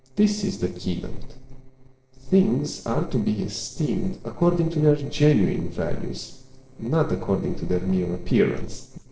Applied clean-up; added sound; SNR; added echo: neural separator model SepFormer DNS4.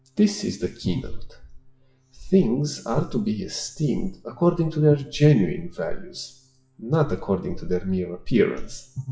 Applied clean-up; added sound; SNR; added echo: classical method WPE with log-MMSE.